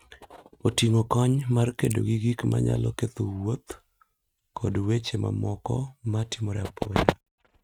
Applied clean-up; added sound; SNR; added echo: neural mask model RNNoise.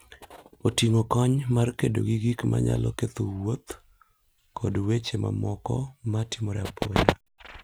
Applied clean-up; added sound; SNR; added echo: none; none; none; none.